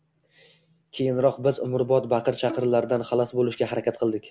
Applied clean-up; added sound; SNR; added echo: none; Bowed string instrument; 19 dB; none.